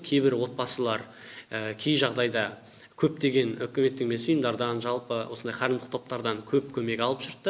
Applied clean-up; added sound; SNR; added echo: none; none; none; none.